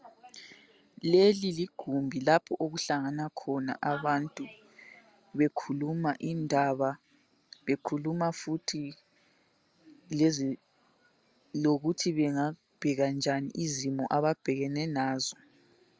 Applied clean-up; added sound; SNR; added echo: none; none; none; none.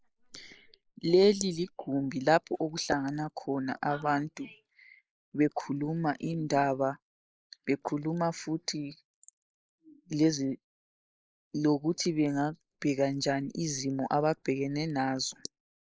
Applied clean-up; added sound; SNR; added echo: neural mask model Resemble Enhance denoiser.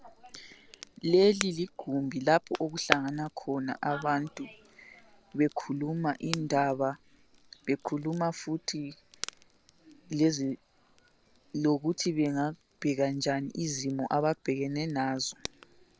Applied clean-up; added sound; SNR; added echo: none; Crackle; 13 dB; none.